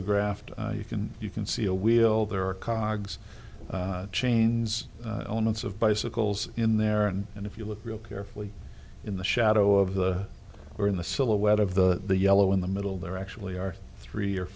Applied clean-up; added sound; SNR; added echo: none; none; none; none.